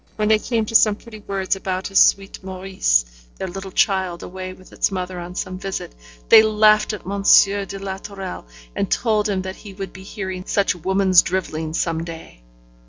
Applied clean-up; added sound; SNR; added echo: neural separator model SepFormer DNS4.